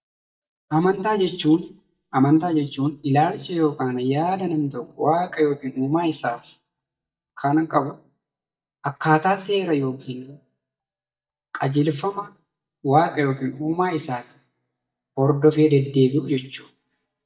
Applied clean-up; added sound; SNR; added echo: neural mask model DeepFilterNet 3.